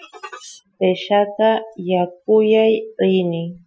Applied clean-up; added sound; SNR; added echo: classical method Wiener filter.